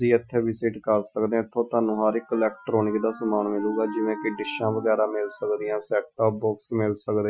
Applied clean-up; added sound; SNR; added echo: classical method Wiener filter.